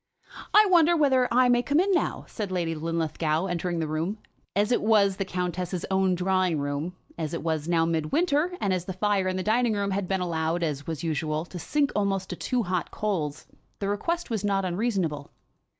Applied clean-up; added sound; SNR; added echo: none; none; none; none.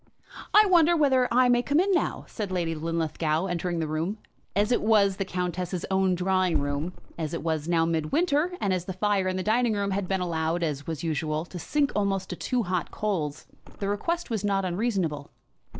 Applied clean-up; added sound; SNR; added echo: none; Thump, thud; 13 dB; none.